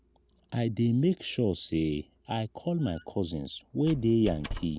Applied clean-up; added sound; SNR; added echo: none; Squeak; 17 dB; none.